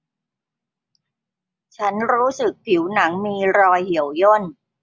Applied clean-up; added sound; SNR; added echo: none; none; none; none.